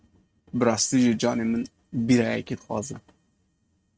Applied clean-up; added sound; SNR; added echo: neural mask model RNNoise.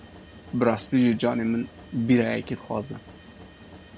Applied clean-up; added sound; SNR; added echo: none; Mechanisms; 20 dB; none.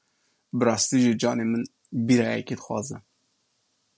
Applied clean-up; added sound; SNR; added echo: none; none; none; none.